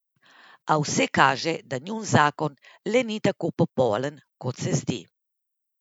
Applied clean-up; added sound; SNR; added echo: none; none; none; none.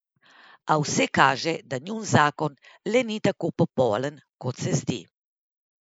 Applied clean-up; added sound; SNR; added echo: neural mask model Resemble Enhance denoiser.